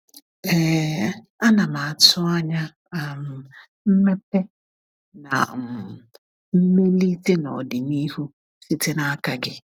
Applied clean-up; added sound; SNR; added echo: none; none; none; none.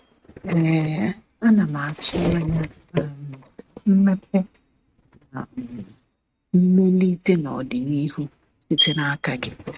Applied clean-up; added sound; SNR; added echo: neural mask model RNNoise.